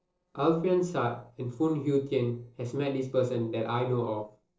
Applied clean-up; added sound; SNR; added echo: neural separator model SepFormer DNS4.